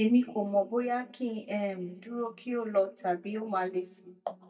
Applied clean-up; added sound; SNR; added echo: neural mask model DeepFilterNet 3.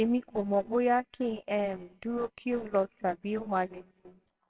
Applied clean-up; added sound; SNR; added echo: neural separator model SepFormer WHAMR!.